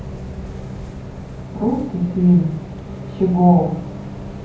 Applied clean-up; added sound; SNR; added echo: none; Bus; 11 dB; reverberation time 0.9 s.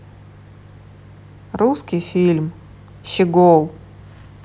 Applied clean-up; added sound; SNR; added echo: none; none; none; none.